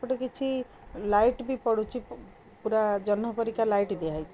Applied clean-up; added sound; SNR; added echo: none; none; none; none.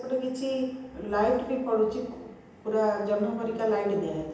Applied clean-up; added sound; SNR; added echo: none; none; none; reverberation time 0.9 s.